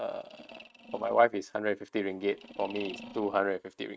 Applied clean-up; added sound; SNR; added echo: neural mask model RNNoise.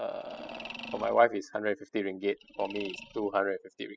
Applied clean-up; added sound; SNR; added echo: classical method spectral subtraction.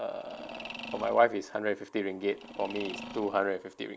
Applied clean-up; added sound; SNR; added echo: none; Mechanisms; 14 dB; none.